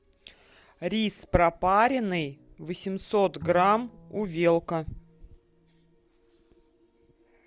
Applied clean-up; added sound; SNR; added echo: none; Bowed string instrument; 19 dB; none.